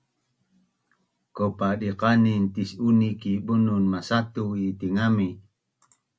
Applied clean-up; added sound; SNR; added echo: none; none; none; none.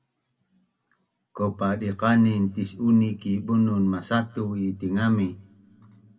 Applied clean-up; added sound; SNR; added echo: none; none; none; reverberation time 1.0 s.